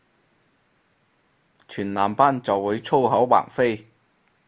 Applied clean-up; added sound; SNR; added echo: none; none; none; none.